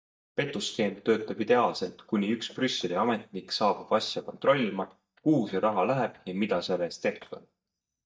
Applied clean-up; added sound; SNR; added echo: neural mask model DeepFilterNet 3.